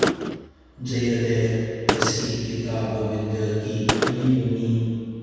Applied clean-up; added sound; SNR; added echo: none; Gunshot, gunfire; 5 dB; reverberation time 2.1 s.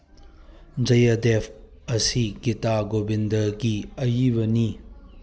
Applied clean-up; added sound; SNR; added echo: none; none; none; none.